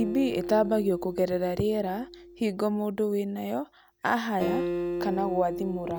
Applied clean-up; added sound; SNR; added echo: none; Acoustic guitar; 7 dB; none.